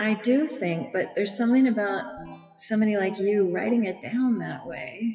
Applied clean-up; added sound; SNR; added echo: classical method WPE with log-MMSE.